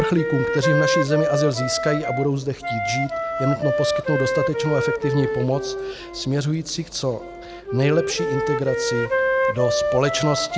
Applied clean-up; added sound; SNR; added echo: none; Wind instrument, woodwind instrument; 1 dB; none.